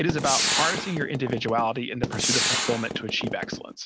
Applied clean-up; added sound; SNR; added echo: none; Gunshot, gunfire; 0 dB; none.